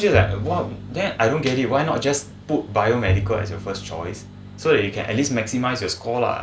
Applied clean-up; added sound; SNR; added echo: none; Bowed string instrument; 7 dB; none.